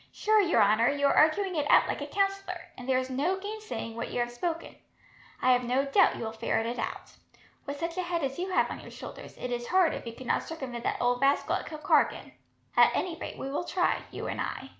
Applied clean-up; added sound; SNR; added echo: none; none; none; none.